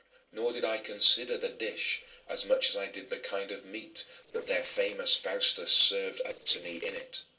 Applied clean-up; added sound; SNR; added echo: neural separator model SepFormer DNS4.